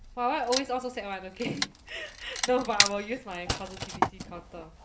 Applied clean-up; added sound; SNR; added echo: none; Wood; 1 dB; reverberation time 0.5 s.